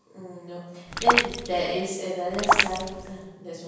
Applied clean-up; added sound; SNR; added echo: none; Raindrop; -5 dB; reverberation time 1.0 s.